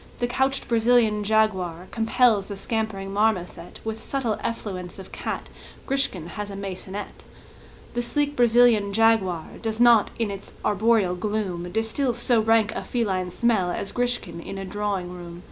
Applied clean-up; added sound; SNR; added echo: none; none; none; none.